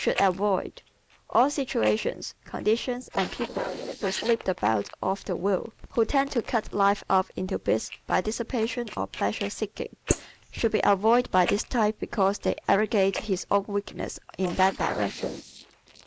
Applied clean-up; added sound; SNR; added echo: neural mask model Resemble Enhance denoiser.